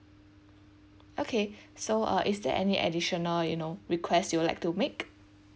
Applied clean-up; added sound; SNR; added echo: none; none; none; none.